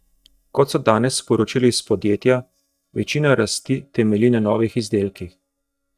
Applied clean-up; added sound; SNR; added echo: neural mask model DeepFilterNet 3.